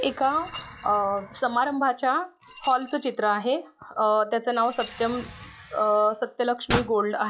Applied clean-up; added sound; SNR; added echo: classical method log-MMSE.